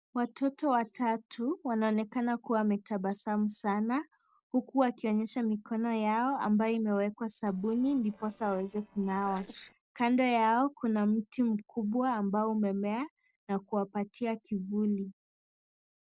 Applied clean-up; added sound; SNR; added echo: neural separator model SepFormer DNS4.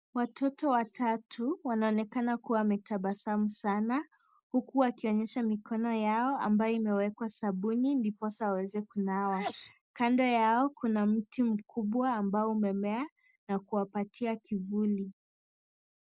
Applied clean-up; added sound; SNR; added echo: neural mask model Resemble Enhance denoiser.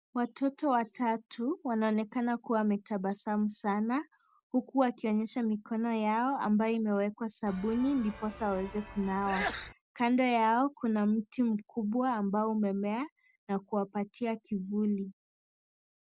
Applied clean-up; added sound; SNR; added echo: none; Sneeze / Church bell; 10 dB; none.